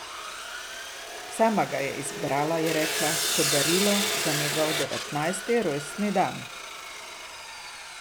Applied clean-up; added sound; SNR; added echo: none; Sawing; 2 dB; none.